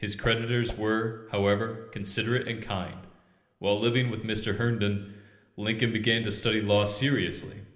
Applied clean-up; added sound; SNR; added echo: none; Whoosh, swoosh, swish; 13 dB; reverberation time 0.8 s.